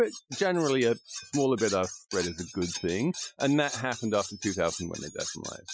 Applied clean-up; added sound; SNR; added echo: classical method Wiener filter.